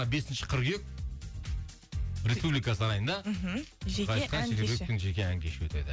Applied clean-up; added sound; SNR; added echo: none; none; none; none.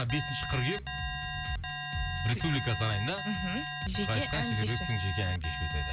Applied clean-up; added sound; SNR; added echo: none; Alarm; 4 dB; none.